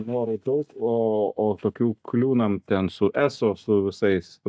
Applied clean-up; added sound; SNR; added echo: neural mask model DeepFilterNet 3.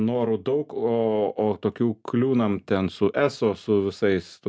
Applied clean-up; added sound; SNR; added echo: none; none; none; none.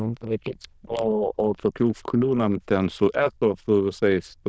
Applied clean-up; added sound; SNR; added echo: neural diffusion model UNIVERSE++.